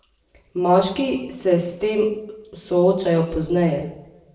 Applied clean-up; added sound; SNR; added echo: none; none; none; reverberation time 0.7 s.